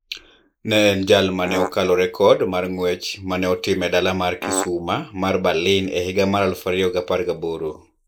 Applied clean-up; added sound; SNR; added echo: neural mask model Resemble Enhance denoiser.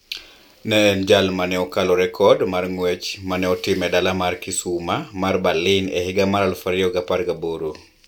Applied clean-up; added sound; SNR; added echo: none; none; none; none.